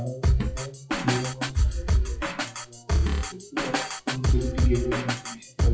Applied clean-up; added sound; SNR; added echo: classical method WPE with log-MMSE.